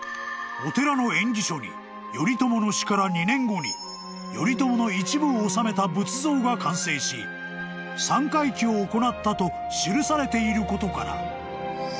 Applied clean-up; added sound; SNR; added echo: none; none; none; none.